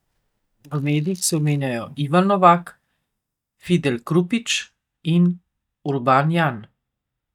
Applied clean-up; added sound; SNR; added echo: neural mask model DeepFilterNet 3.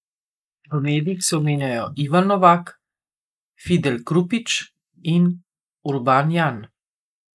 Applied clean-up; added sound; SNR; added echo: neural mask model Resemble Enhance denoiser.